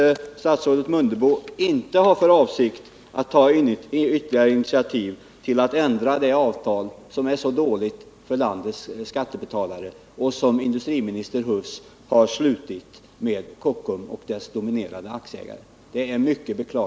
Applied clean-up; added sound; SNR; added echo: none; none; none; none.